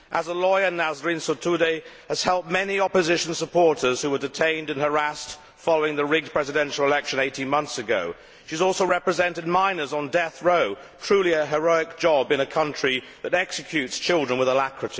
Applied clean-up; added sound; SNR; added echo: none; none; none; none.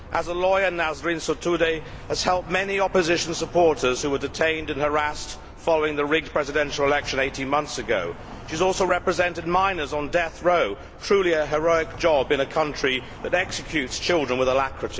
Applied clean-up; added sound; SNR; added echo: none; Traffic noise, roadway noise; 15 dB; none.